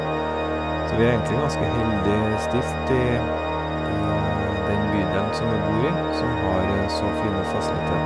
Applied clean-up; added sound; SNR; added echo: none; Organ; -2 dB; none.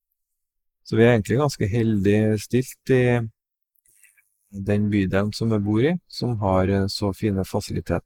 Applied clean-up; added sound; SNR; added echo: neural mask model Resemble Enhance denoiser.